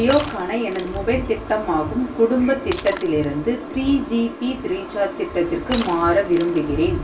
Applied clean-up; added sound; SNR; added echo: none; Shatter; 16 dB; reverberation time 0.2 s.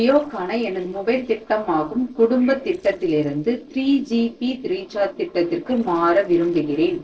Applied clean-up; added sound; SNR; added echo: neural separator model SepFormer DNS4.